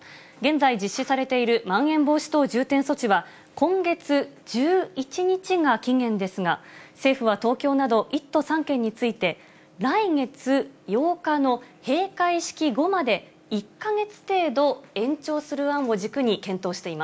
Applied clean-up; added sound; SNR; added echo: none; none; none; none.